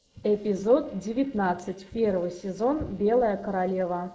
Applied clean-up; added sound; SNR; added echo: neural mask model Resemble Enhance denoiser.